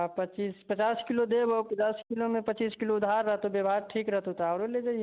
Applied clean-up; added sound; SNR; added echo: none; none; none; none.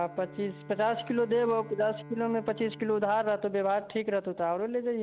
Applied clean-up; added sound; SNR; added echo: none; Bowed string instrument; 19 dB; none.